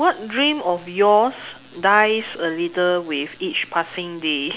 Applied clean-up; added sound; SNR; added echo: none; none; none; none.